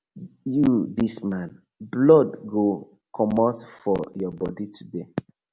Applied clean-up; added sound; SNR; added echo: none; none; none; none.